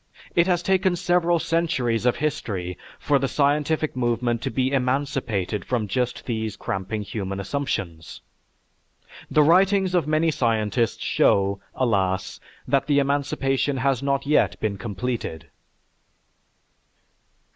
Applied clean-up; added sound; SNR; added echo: none; none; none; none.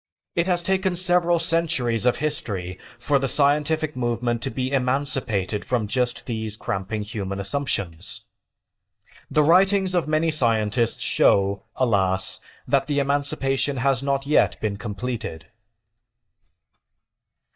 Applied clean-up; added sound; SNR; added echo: neural mask model DeepFilterNet 3.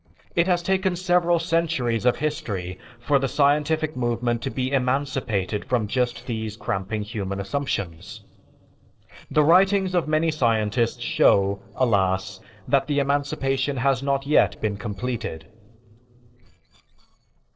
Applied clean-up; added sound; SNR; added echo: neural separator model SepFormer DNS4.